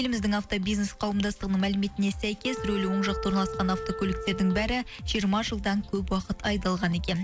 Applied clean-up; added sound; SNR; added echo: none; Wind instrument, woodwind instrument; 9 dB; none.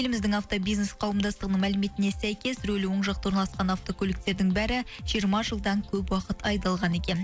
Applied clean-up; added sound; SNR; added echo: none; none; none; none.